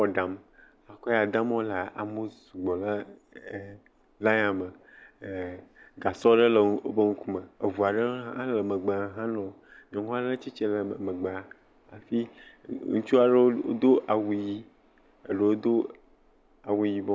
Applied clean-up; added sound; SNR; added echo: none; none; none; none.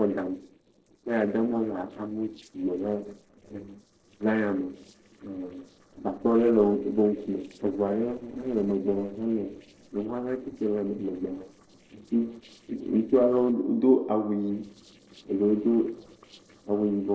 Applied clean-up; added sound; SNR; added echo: neural separator model SepFormer DNS4.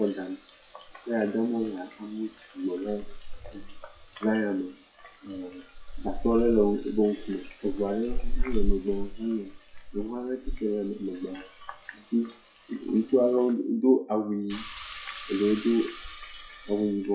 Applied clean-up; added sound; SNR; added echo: classical method WPE with log-MMSE.